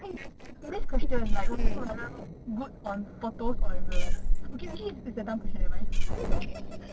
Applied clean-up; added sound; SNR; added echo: neural separator model SepFormer DNS4.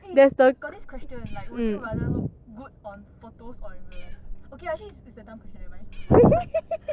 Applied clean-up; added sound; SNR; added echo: none; Meow; 11 dB; none.